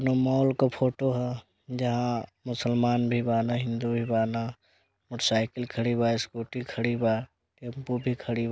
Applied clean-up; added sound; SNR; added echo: none; none; none; none.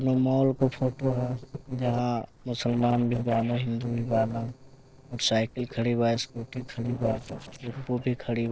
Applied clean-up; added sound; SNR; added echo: neural separator model SepFormer DNS4.